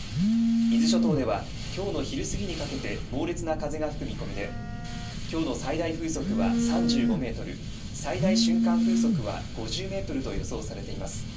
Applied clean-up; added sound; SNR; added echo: none; Telephone; -4 dB; reverberation time 0.3 s.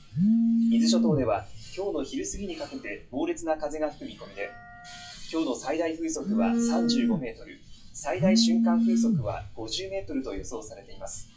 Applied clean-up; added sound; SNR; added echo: classical method WPE with log-MMSE.